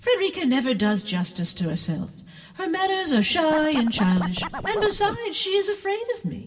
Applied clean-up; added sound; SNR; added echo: none; Scratching (performance technique); 9 dB; reverberation time 1.7 s.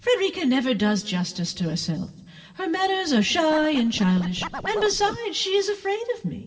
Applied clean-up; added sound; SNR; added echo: neural separator model SepFormer DNS4.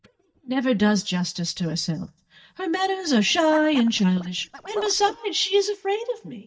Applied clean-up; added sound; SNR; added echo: neural mask model DeepFilterNet 3.